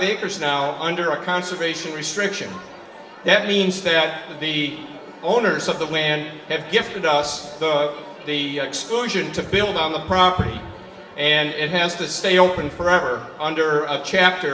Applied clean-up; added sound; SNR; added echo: none; none; none; reverberation time 1.1 s.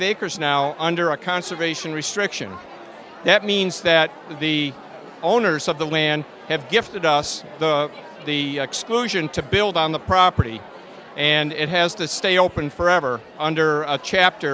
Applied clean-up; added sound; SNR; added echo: none; none; none; none.